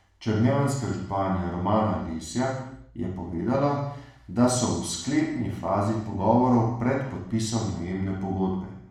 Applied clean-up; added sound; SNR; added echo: none; none; none; reverberation time 0.7 s.